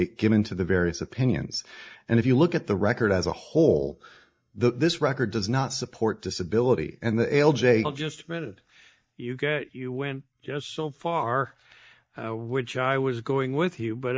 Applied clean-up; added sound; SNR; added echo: neural mask model DeepFilterNet 3.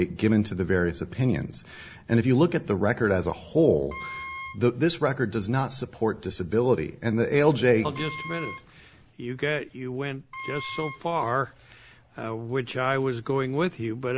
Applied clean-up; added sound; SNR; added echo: none; Wind instrument, woodwind instrument; 13 dB; none.